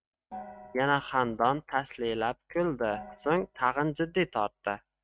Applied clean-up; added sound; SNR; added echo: neural mask model RNNoise.